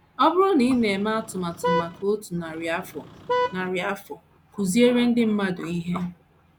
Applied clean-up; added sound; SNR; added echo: none; Vehicle horn, car horn, honking; 5 dB; none.